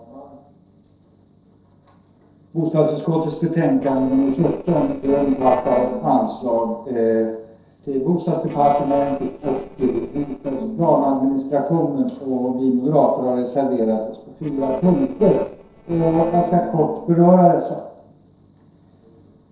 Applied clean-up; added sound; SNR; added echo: neural separator model SepFormer DNS4.